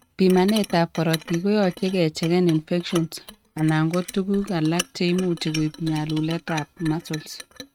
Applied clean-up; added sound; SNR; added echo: neural mask model RNNoise.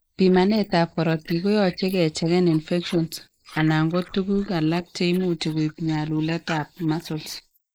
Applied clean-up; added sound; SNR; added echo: neural mask model Resemble Enhance denoiser.